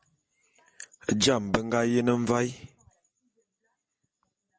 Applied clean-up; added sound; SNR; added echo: none; none; none; none.